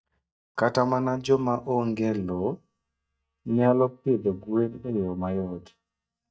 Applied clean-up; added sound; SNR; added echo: neural mask model DeepFilterNet 3.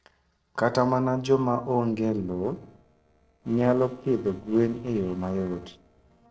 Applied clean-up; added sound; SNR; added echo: neural separator model SepFormer DNS4.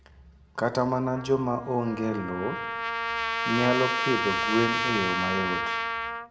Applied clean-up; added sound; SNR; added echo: none; Trumpet; 1 dB; reverberation time 0.6 s.